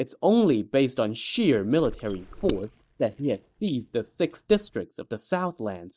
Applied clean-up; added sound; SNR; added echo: neural mask model DeepFilterNet 3.